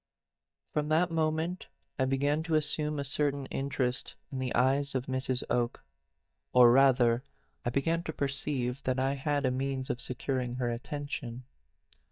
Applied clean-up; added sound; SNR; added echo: neural mask model DeepFilterNet 3.